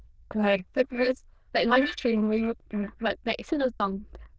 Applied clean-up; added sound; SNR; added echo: neural diffusion model UNIVERSE++.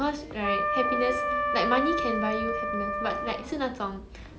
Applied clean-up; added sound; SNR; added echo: none; Wind instrument, woodwind instrument; -2 dB; none.